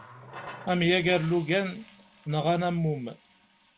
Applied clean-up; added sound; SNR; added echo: none; Water tap, faucet; 20 dB; none.